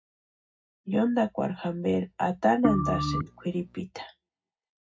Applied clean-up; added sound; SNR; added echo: none; Organ; 0 dB; reverberation time 0.4 s.